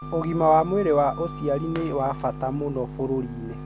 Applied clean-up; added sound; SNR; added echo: none; Wind instrument, woodwind instrument + Shatter; 19 dB; none.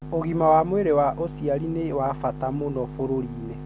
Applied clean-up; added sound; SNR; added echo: none; none; none; none.